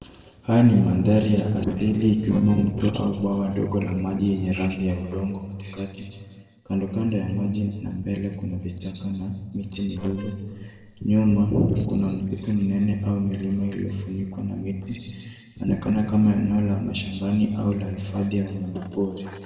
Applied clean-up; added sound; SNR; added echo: neural separator model SepFormer DNS4.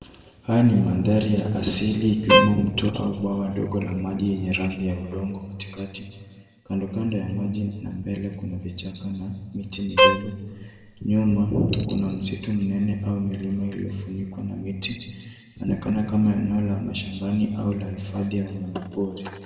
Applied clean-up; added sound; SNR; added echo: none; Bowed string instrument; -2 dB; reverberation time 1.5 s.